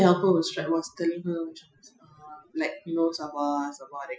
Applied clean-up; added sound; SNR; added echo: classical method Wiener filter.